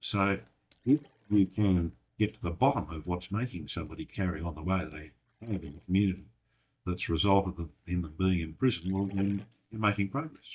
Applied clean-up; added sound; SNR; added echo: neural mask model DeepFilterNet 3.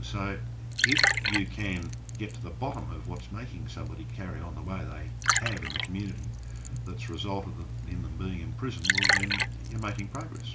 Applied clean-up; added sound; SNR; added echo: none; Liquid; -5 dB; reverberation time 0.3 s.